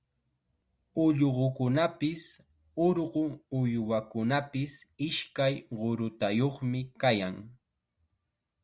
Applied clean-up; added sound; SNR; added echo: none; none; none; none.